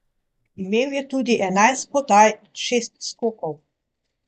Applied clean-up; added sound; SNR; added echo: neural mask model DeepFilterNet 3.